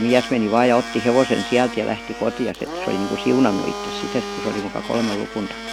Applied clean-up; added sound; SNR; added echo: none; Domestic sounds, home sounds; 9 dB; none.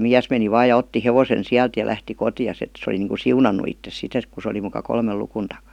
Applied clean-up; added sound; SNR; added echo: none; none; none; none.